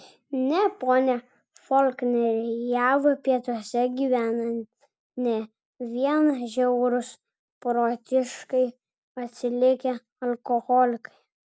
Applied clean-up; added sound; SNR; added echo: none; none; none; none.